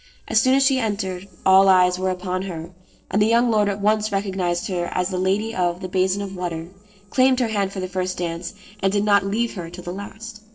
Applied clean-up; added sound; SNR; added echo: neural separator model SepFormer DNS4.